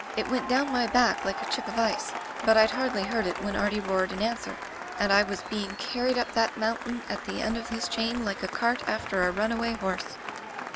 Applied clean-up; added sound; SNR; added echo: none; Applause / Cheering; 8 dB; none.